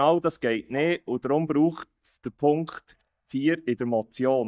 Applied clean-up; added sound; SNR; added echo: neural mask model DeepFilterNet 3.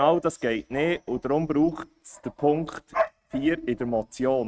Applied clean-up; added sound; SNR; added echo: neural mask model RNNoise.